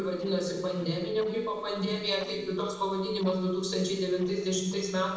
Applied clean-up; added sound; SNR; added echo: neural separator model SepFormer DNS4.